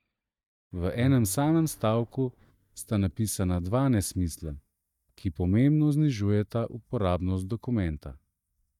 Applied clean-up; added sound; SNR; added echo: neural mask model DeepFilterNet 3.